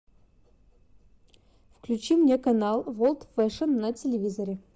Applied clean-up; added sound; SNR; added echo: none; none; none; none.